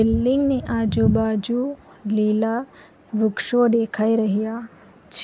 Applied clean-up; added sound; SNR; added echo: none; none; none; none.